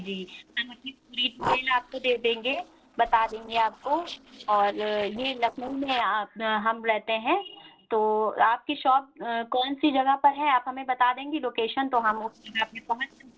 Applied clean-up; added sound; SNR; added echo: neural separator model SepFormer DNS4.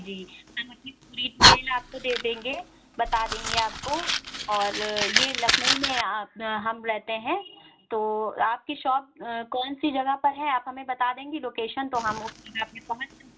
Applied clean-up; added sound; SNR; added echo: none; Fire; 0 dB; reverberation time 0.2 s.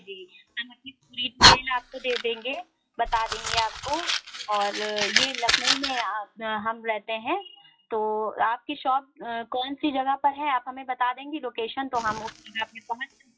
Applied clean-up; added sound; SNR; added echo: classical method WPE with log-MMSE.